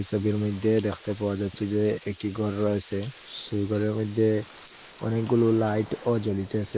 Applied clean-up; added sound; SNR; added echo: neural mask model Resemble Enhance denoiser.